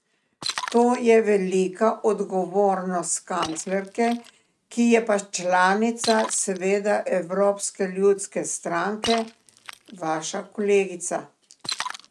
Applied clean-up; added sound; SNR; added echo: neural mask model RNNoise.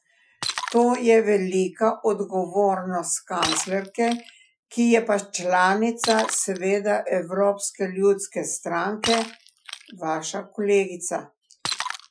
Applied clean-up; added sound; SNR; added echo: classical method Wiener filter.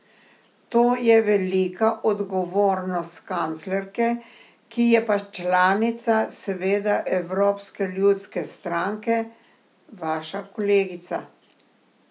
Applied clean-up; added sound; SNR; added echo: none; none; none; none.